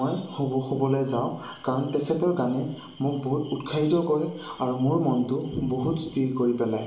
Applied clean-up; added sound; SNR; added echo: none; none; none; reverberation time 0.9 s.